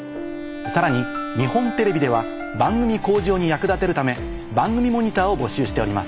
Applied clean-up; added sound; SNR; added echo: none; Gong + Wind instrument, woodwind instrument; 11 dB; none.